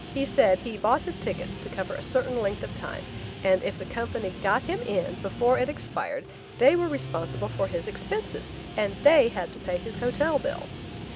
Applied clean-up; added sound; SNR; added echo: none; Guitar; 10 dB; none.